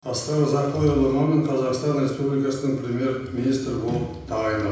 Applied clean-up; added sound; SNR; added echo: none; none; none; reverberation time 0.9 s.